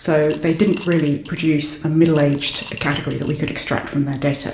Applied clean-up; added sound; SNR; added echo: none; Coin (dropping) / Glass; 18 dB; reverberation time 0.6 s.